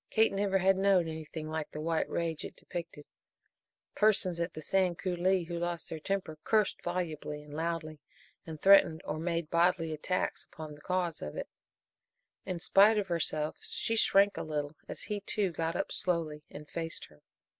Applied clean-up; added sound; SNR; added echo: none; none; none; none.